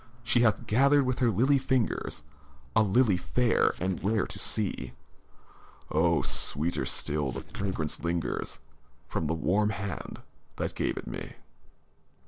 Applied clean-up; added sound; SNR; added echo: neural separator model SepFormer DNS4.